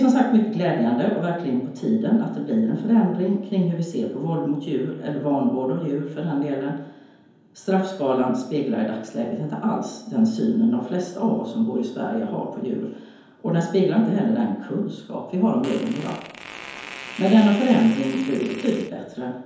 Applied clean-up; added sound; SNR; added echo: none; Fart; 16 dB; reverberation time 0.9 s.